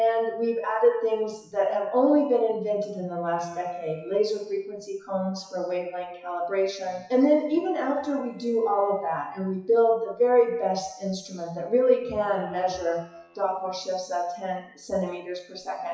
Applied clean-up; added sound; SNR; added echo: classical method WPE with log-MMSE.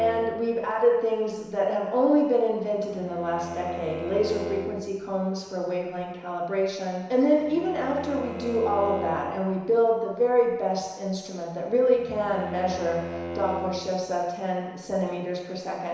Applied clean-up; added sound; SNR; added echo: none; Bowed string instrument; 14 dB; reverberation time 1.0 s.